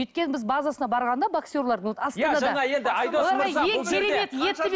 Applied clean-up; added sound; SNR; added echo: none; none; none; none.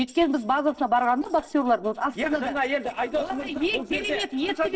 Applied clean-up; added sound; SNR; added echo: neural separator model SepFormer DNS4.